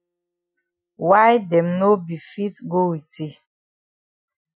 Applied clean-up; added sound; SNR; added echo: classical method Wiener filter.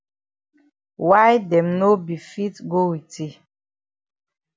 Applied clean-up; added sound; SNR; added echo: none; none; none; none.